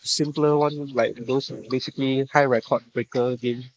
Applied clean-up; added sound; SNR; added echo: neural mask model Resemble Enhance denoiser.